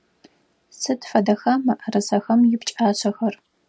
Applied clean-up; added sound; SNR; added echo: none; none; none; none.